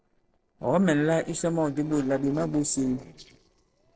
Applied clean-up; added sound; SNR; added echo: neural separator model SepFormer DNS4.